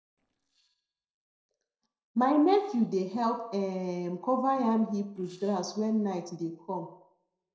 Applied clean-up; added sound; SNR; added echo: neural separator model SepFormer DNS4.